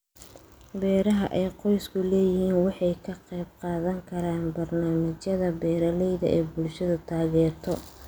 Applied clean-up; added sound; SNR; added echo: none; none; none; none.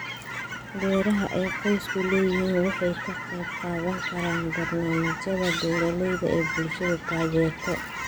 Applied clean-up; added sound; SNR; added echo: none; Chirp, tweet / Fowl; 6 dB; none.